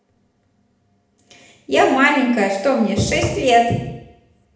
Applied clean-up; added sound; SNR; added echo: none; none; none; reverberation time 0.8 s.